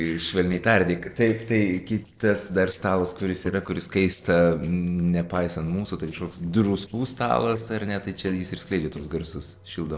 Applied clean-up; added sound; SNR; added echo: neural separator model SepFormer DNS4.